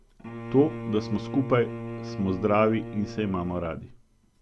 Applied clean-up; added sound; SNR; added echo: none; Bowed string instrument; 10 dB; none.